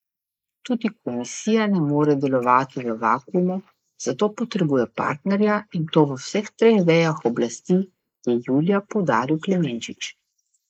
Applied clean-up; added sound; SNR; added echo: neural mask model Resemble Enhance denoiser.